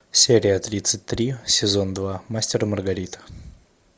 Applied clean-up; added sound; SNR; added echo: none; none; none; none.